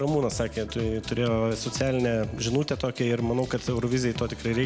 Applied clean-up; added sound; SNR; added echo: none; none; none; none.